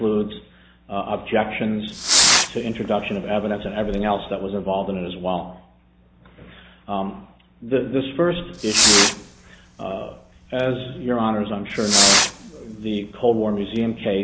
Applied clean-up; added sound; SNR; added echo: none; Fireworks; -2 dB; none.